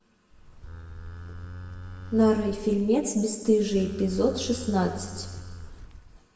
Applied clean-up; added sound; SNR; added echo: none; Livestock, farm animals, working animals; 13 dB; reverberation time 1.1 s.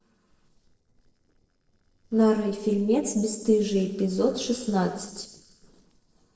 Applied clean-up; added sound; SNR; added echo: neural separator model SepFormer DNS4.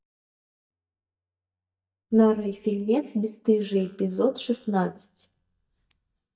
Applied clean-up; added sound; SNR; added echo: neural mask model DeepFilterNet 3.